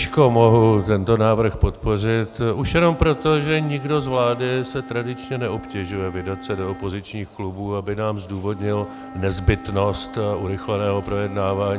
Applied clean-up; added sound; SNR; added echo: none; Wind instrument, woodwind instrument; 17 dB; none.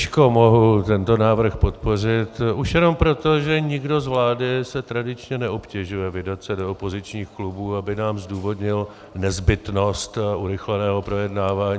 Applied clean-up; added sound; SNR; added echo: none; none; none; none.